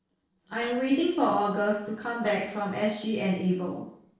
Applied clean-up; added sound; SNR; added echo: neural separator model SepFormer DNS4.